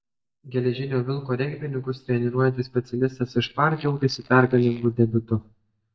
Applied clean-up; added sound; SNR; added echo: neural mask model DeepFilterNet 3.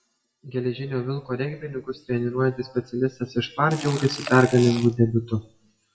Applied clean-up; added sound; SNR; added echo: classical method WPE with log-MMSE.